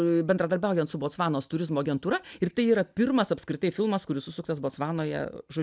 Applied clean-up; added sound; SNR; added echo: none; none; none; none.